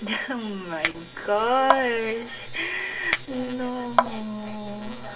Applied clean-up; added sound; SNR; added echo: none; Chink, clink; 3 dB; reverberation time 0.1 s.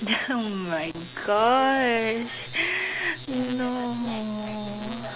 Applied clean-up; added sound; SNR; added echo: none; none; none; none.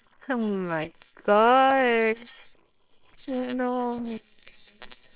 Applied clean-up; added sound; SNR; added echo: neural separator model SepFormer WHAMR!.